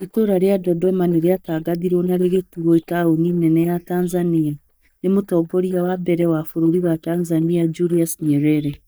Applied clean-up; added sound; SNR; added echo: neural mask model DeepFilterNet 3.